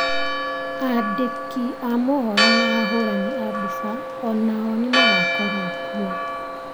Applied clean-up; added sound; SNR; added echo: none; Church bell; -1 dB; none.